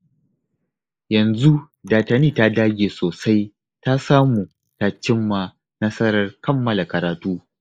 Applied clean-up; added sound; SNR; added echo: neural mask model Resemble Enhance denoiser.